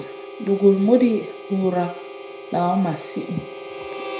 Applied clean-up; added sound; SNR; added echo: none; Harmonica; 13 dB; reverberation time 0.5 s.